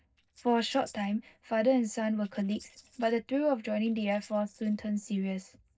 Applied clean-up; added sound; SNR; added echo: neural separator model SepFormer DNS4.